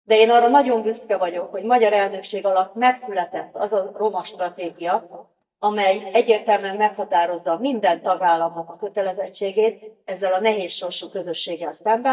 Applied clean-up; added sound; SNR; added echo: neural mask model DeepFilterNet 3.